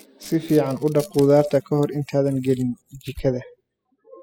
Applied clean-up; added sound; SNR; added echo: classical method spectral subtraction.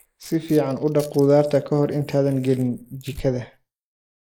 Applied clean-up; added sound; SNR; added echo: neural mask model Resemble Enhance denoiser.